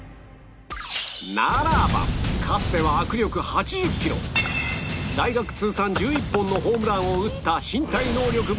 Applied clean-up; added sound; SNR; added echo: none; Rattle (instrument); 20 dB; none.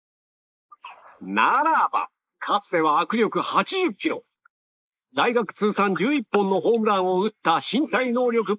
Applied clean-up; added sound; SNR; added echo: neural mask model Resemble Enhance denoiser.